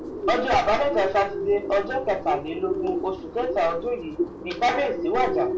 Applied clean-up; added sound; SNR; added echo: none; Bird; 6 dB; reverberation time 0.3 s.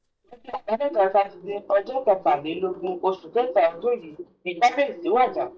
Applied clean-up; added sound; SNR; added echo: neural mask model DeepFilterNet 3.